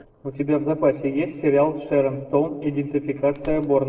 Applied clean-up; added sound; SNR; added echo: neural separator model SepFormer DNS4.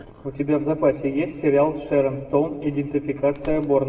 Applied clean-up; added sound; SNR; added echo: none; Bird; 11 dB; reverberation time 1.2 s.